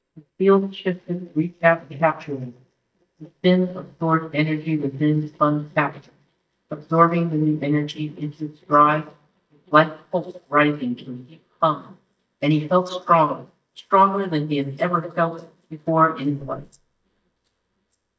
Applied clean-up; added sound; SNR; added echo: neural mask model DeepFilterNet 3.